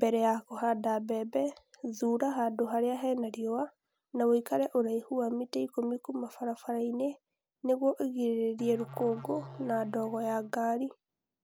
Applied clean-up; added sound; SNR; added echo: none; Musical instrument; 17 dB; none.